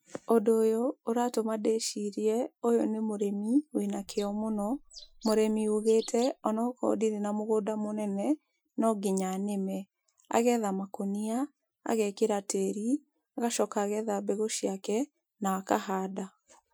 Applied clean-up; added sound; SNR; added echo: classical method Wiener filter.